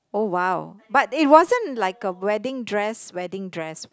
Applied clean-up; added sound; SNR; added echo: none; none; none; none.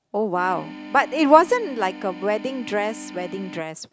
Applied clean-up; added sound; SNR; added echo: none; Organ; 15 dB; none.